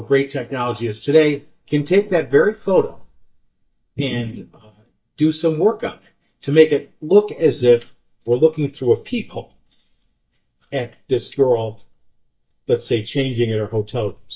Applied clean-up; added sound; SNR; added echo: neural mask model DeepFilterNet 3.